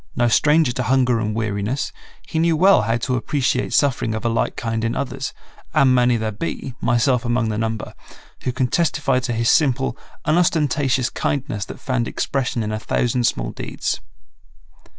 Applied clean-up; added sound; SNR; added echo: none; none; none; none.